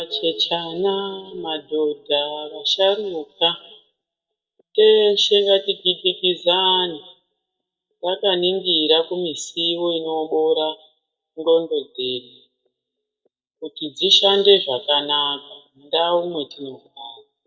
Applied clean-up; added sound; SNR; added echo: neural mask model DeepFilterNet 3.